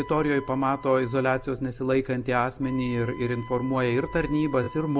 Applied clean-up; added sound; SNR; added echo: none; Wind instrument, woodwind instrument; 19 dB; none.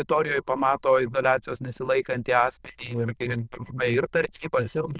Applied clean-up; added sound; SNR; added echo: neural diffusion model UNIVERSE++.